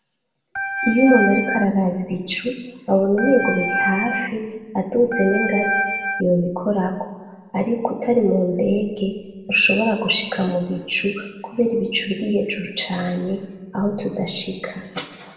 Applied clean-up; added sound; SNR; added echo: none; Organ; 2 dB; reverberation time 1.2 s.